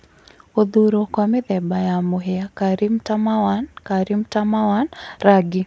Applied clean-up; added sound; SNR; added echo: none; none; none; none.